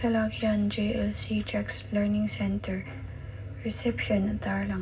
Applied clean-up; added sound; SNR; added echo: none; none; none; reverberation time 0.4 s.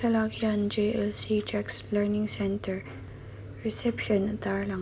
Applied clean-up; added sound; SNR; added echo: none; none; none; none.